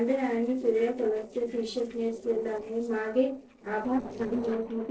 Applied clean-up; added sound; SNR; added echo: neural separator model SepFormer DNS4.